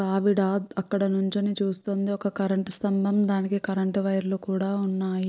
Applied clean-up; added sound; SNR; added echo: none; none; none; none.